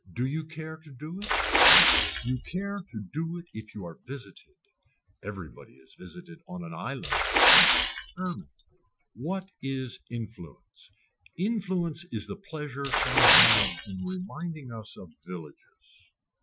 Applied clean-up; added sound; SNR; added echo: classical method Wiener filter.